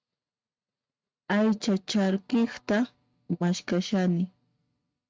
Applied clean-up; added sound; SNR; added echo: neural mask model RNNoise.